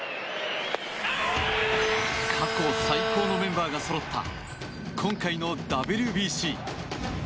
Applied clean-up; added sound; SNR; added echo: none; Bowed string instrument; 4 dB; none.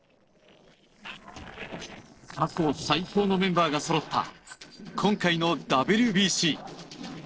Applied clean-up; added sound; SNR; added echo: neural separator model SepFormer DNS4.